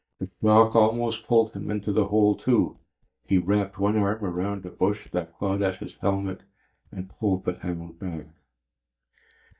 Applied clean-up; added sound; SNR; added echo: neural mask model DeepFilterNet 3.